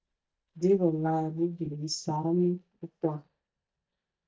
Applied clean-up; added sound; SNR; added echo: neural mask model DeepFilterNet 3.